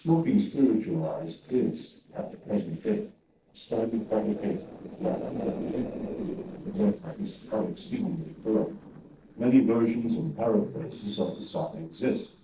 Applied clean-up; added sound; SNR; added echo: neural separator model SepFormer DNS4.